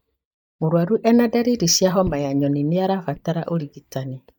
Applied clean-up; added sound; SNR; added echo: neural mask model DeepFilterNet 3.